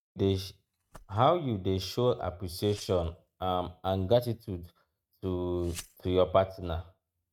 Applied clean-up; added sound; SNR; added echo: neural mask model RNNoise.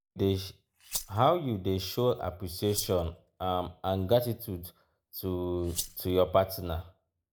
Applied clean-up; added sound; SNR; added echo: neural mask model Resemble Enhance denoiser.